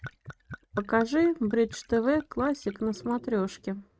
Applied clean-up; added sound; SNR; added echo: neural mask model RNNoise.